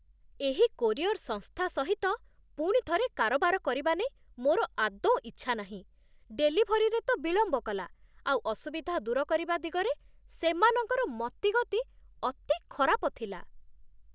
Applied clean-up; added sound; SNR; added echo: none; none; none; none.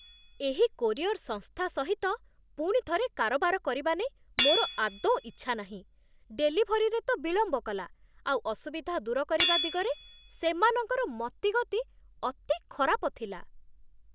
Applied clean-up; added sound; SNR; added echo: none; Hammer / Chink, clink; 9 dB; none.